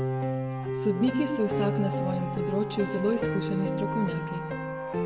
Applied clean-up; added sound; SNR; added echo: none; Piano; 0 dB; reverberation time 0.9 s.